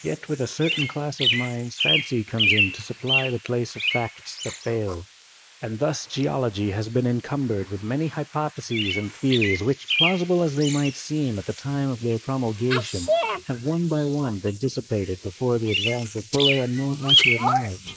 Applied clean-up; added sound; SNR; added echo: neural mask model Resemble Enhance denoiser.